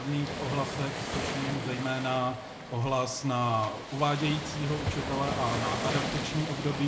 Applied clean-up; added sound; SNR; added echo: none; Waves, surf; 4 dB; reverberation time 0.3 s.